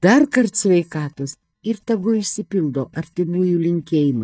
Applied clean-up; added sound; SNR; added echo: neural mask model DeepFilterNet 3.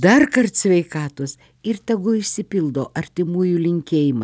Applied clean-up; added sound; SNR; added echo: none; none; none; none.